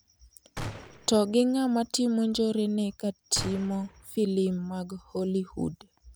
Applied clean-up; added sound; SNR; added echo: none; Gunshot, gunfire; 14 dB; none.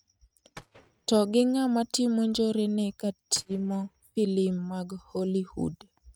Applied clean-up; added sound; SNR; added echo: neural mask model RNNoise.